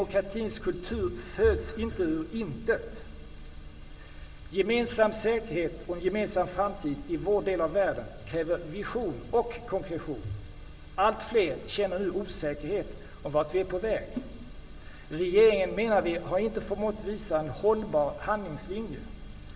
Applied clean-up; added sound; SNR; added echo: none; none; none; reverberation time 2.7 s.